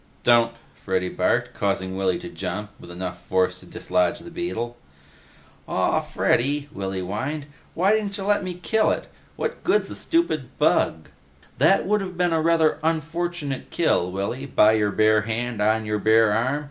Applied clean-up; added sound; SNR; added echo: none; none; none; none.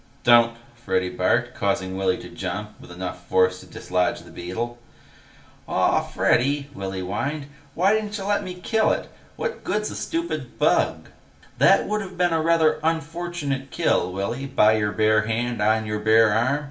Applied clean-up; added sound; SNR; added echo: none; none; none; reverberation time 0.4 s.